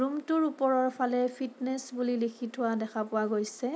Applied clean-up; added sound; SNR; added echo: none; none; none; none.